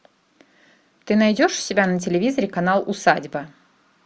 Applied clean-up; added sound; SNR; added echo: none; none; none; none.